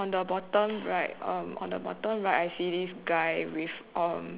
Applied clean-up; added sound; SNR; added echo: none; none; none; none.